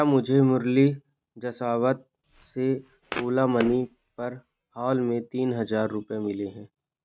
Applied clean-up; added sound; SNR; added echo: neural mask model RNNoise.